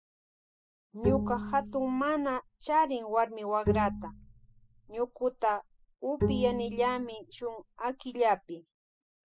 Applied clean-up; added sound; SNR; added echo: classical method spectral subtraction.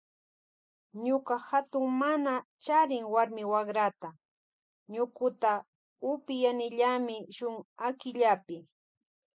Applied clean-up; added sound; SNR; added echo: none; none; none; none.